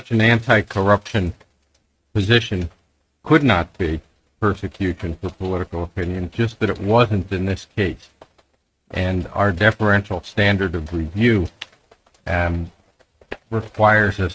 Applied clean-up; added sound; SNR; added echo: neural mask model RNNoise.